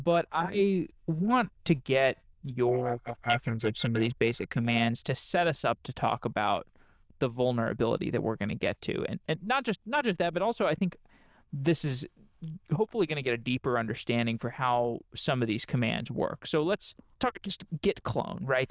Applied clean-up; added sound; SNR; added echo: neural diffusion model UNIVERSE++.